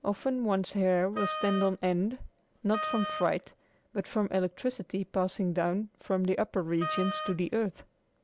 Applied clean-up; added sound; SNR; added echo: none; Wind instrument, woodwind instrument; 7 dB; none.